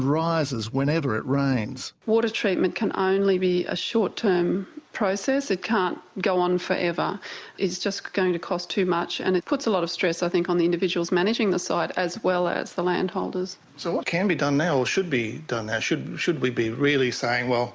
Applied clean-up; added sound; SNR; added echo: none; none; none; none.